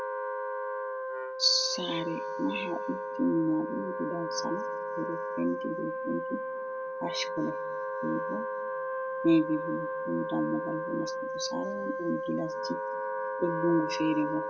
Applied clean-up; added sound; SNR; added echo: none; Wind instrument, woodwind instrument; 2 dB; reverberation time 1.7 s.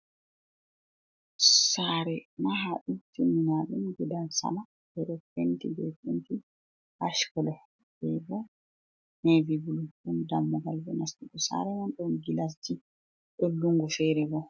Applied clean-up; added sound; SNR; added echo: none; none; none; none.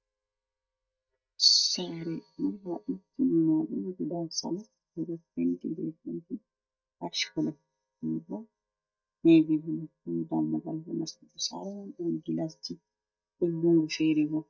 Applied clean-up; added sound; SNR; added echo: neural mask model DeepFilterNet 3.